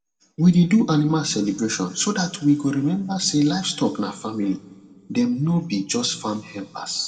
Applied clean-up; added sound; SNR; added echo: none; none; none; reverberation time 1.2 s.